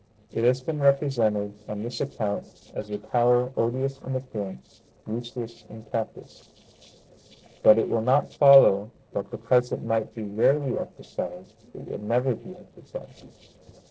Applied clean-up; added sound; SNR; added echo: neural separator model SepFormer DNS4.